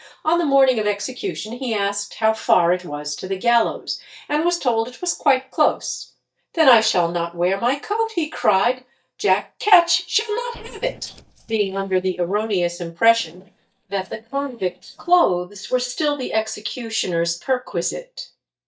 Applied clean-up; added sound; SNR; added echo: neural mask model DeepFilterNet 3.